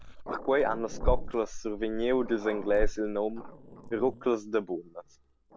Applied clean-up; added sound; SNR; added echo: none; Growling; 4 dB; none.